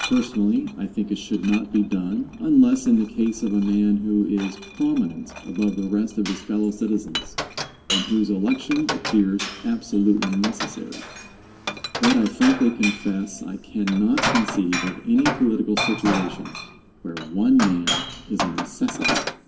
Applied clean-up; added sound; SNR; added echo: none; Glass; 8 dB; reverberation time 3.0 s.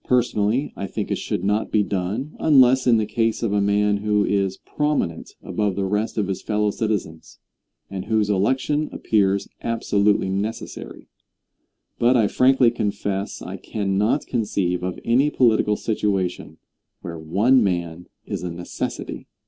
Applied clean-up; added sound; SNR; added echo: none; none; none; none.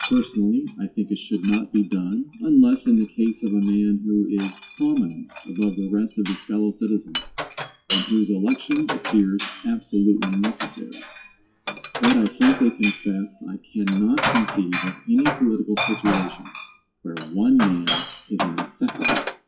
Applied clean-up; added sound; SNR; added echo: classical method WPE with log-MMSE.